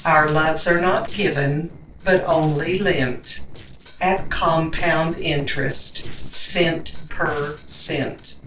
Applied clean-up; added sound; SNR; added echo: neural separator model SepFormer DNS4.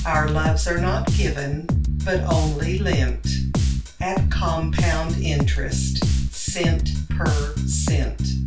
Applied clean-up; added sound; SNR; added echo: none; Bass guitar; -4 dB; reverberation time 0.3 s.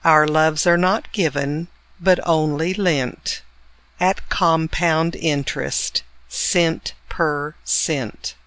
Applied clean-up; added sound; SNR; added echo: none; none; none; none.